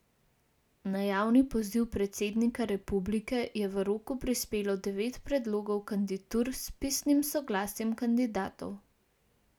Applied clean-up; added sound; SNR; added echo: none; none; none; none.